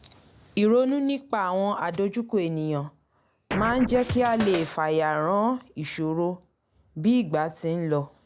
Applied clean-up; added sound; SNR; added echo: none; Scratching (performance technique); 6 dB; none.